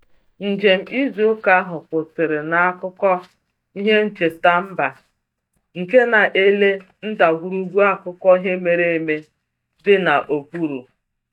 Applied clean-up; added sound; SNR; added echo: neural mask model DeepFilterNet 3.